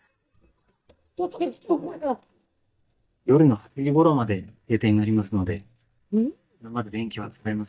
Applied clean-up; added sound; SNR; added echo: neural mask model DeepFilterNet 3.